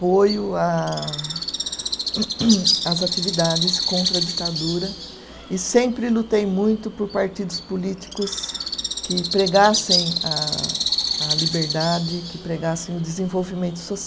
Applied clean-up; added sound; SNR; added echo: none; Bird; 4 dB; none.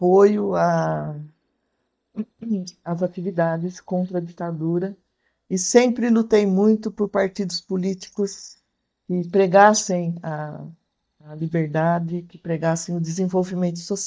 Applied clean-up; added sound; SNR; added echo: neural mask model DeepFilterNet 3.